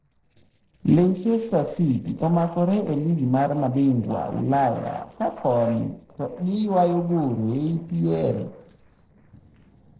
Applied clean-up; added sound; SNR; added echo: neural separator model SepFormer DNS4.